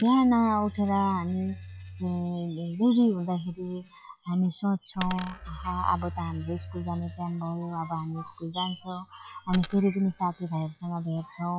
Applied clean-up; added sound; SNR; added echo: classical method log-MMSE.